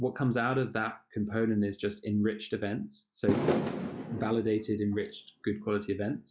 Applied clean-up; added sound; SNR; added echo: classical method log-MMSE.